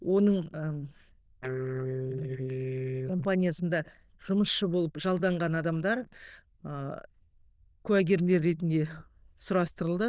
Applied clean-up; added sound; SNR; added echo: neural diffusion model UNIVERSE++.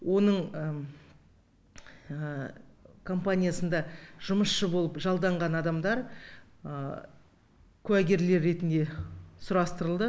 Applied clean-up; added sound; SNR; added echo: none; none; none; none.